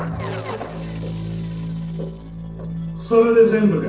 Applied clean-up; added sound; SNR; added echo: neural separator model SepFormer DNS4.